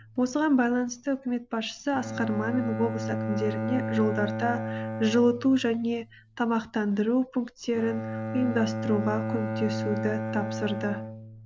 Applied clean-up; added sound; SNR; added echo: none; Bowed string instrument; 6 dB; none.